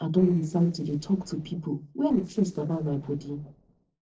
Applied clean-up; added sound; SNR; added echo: neural separator model SepFormer DNS4.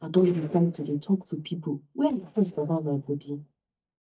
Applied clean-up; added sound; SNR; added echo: neural mask model DeepFilterNet 3.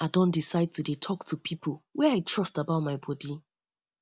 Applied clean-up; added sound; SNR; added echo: none; none; none; none.